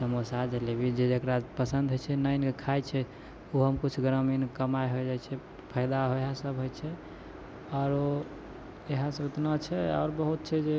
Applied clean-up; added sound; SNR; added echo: none; none; none; none.